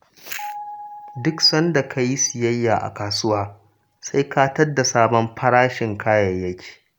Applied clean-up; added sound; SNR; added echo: none; Piano; 19 dB; none.